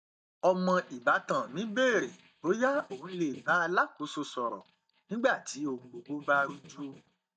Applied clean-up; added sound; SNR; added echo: neural mask model DeepFilterNet 3.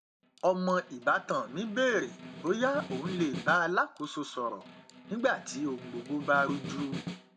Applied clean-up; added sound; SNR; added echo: none; Snare drum; 12 dB; none.